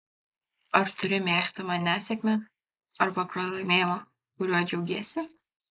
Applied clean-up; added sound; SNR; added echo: neural mask model Resemble Enhance denoiser.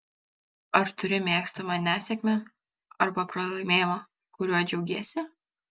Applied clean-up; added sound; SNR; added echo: none; none; none; none.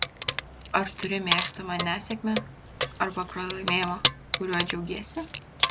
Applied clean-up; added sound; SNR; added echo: none; Keys jangling; 1 dB; none.